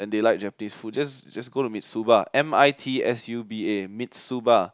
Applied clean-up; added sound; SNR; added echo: none; none; none; none.